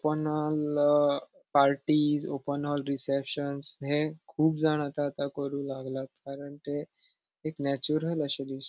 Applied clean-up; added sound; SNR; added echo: none; none; none; none.